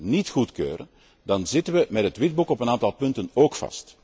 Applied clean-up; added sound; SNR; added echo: none; none; none; none.